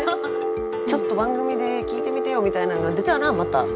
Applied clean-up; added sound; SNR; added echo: none; Telephone; 1 dB; none.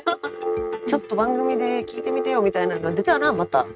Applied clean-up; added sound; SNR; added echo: neural mask model RNNoise.